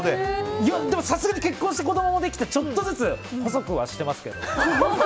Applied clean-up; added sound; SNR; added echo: none; none; none; none.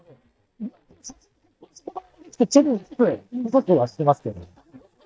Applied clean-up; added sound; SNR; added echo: neural mask model DeepFilterNet 3.